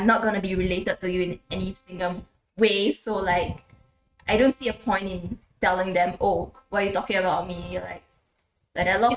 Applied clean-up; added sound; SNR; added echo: neural mask model RNNoise.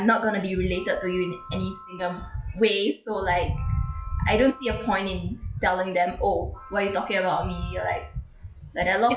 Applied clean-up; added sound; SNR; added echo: classical method log-MMSE.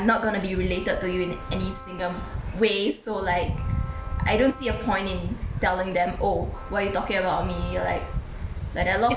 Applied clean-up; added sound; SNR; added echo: none; Wind instrument, woodwind instrument; 18 dB; none.